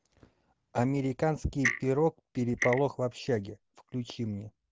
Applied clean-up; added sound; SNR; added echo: none; Clock; 6 dB; none.